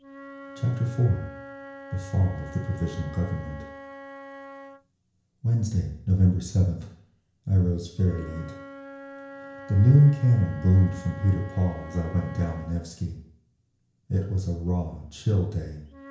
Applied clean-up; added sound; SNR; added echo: none; Wind instrument, woodwind instrument; 19 dB; reverberation time 0.5 s.